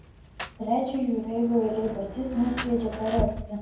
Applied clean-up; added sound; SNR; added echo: none; Rain; 9 dB; reverberation time 0.9 s.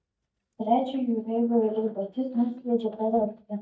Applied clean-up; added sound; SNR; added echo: neural mask model DeepFilterNet 3.